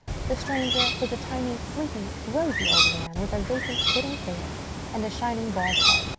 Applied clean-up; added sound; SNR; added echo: none; Bird; -4 dB; none.